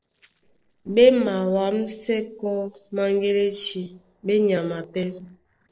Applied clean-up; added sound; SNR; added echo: neural separator model SepFormer DNS4.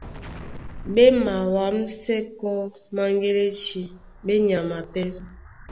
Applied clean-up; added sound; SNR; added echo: none; Explosion; 18 dB; none.